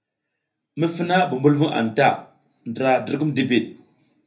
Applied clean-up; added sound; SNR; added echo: none; none; none; reverberation time 0.3 s.